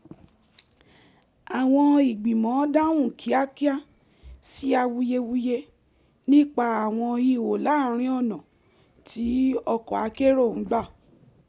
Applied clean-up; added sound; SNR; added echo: none; none; none; none.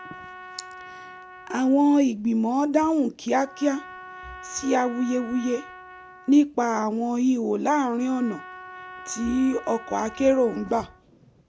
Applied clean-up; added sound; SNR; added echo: none; Trumpet; 19 dB; none.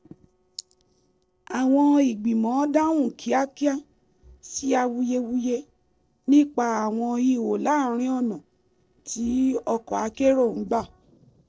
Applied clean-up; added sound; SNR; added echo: neural separator model SepFormer DNS4.